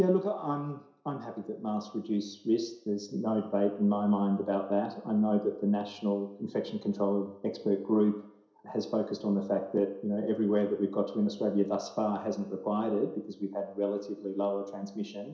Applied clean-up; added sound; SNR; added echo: none; none; none; reverberation time 0.7 s.